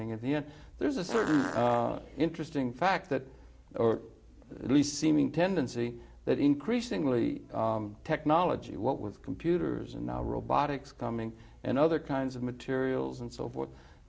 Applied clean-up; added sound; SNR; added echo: none; Fart; 9 dB; none.